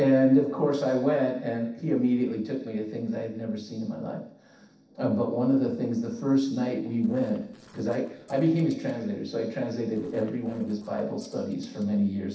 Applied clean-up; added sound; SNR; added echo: neural separator model SepFormer DNS4.